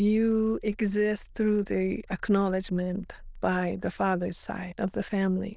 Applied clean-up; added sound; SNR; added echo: neural diffusion model UNIVERSE++.